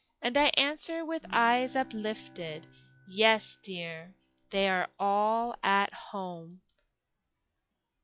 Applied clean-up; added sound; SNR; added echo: classical method log-MMSE.